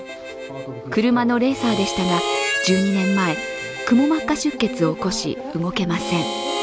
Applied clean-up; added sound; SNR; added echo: none; Harmonica; 7 dB; none.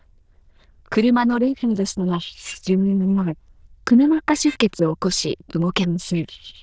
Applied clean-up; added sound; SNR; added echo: neural diffusion model UNIVERSE++.